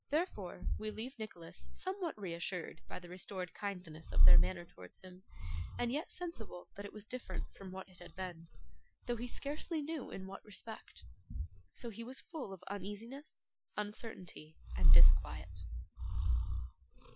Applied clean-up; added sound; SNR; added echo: classical method Wiener filter.